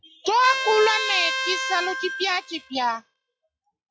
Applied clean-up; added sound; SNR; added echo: classical method log-MMSE.